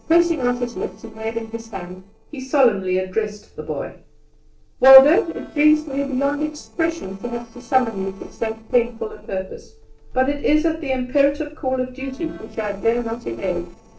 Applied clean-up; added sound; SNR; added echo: neural separator model SepFormer DNS4.